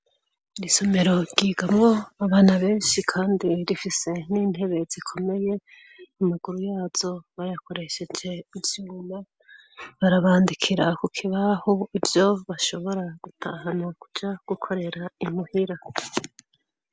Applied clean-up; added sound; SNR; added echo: none; none; none; none.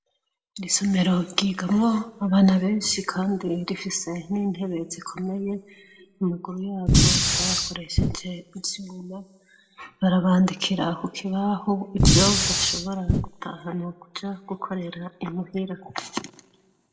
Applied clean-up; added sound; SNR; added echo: none; Fire; -5 dB; reverberation time 0.7 s.